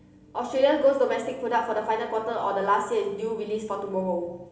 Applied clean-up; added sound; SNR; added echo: none; none; none; reverberation time 0.8 s.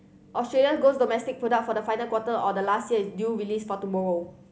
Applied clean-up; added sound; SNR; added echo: none; none; none; none.